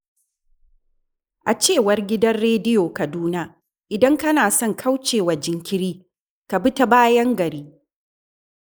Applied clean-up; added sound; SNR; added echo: neural mask model Resemble Enhance denoiser.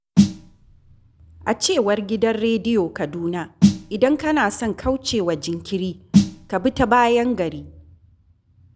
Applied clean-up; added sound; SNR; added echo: none; Snare drum; 1 dB; none.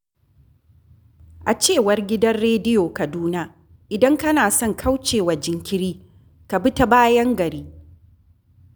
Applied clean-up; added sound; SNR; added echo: none; none; none; none.